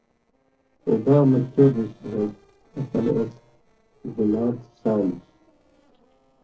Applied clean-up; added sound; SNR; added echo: neural separator model SepFormer DNS4.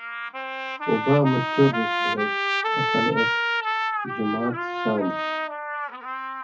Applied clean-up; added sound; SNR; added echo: classical method WPE with log-MMSE.